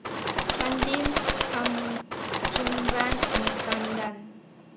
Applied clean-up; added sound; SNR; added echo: none; Bird; -5 dB; none.